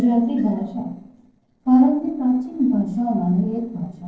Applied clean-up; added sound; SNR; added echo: neural separator model SepFormer DNS4.